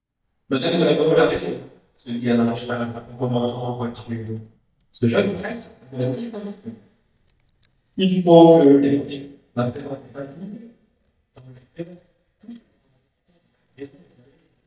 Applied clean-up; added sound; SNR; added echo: neural mask model DeepFilterNet 3.